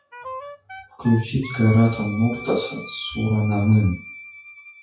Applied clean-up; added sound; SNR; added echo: classical method WPE with log-MMSE.